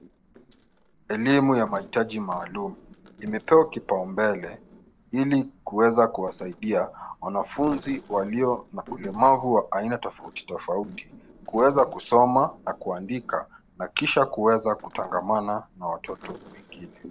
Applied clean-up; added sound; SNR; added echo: neural separator model SepFormer DNS4.